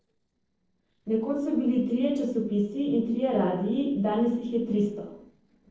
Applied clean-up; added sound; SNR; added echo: neural separator model SepFormer DNS4.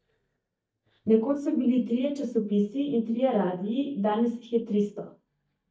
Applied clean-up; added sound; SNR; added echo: neural mask model DeepFilterNet 3.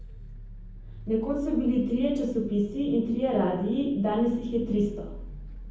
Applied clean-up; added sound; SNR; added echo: none; Vehicle; 14 dB; reverberation time 0.9 s.